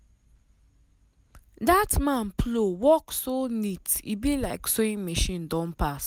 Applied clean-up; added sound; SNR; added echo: none; none; none; none.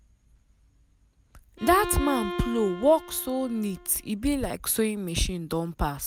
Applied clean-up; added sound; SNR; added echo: none; Bowed string instrument; 10 dB; none.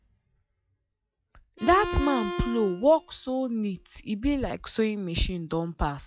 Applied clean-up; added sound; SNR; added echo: classical method log-MMSE.